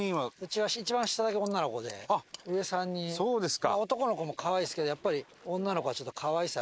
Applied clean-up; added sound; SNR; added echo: neural mask model Resemble Enhance denoiser.